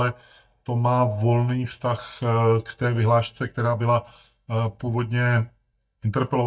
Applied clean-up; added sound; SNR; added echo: neural mask model DeepFilterNet 3.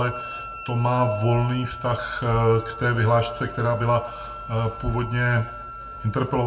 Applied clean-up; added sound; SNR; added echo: none; Wind instrument, woodwind instrument; 14 dB; reverberation time 0.5 s.